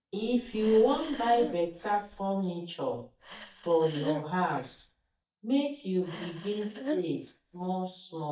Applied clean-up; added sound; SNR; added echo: neural mask model DeepFilterNet 3.